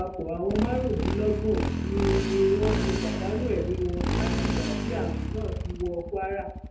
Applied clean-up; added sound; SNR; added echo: none; Motorcycle; -1 dB; reverberation time 0.8 s.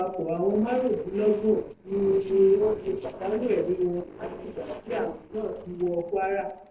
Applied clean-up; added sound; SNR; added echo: neural separator model SepFormer DNS4.